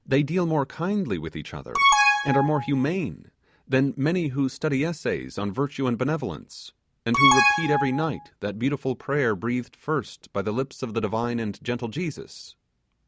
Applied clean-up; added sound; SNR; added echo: none; Alarm; -4 dB; none.